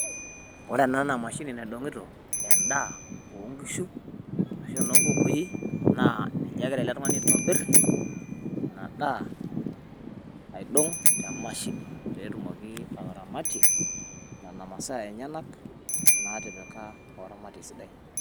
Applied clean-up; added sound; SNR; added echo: none; Bicycle bell; -1 dB; none.